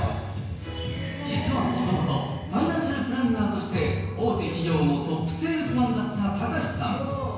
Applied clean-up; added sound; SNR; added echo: none; none; none; reverberation time 1.0 s.